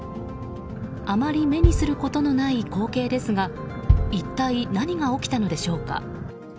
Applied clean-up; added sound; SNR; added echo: none; Bass drum; 1 dB; none.